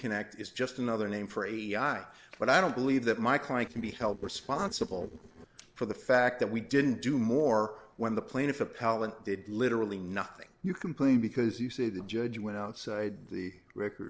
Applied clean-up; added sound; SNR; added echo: neural separator model SepFormer DNS4.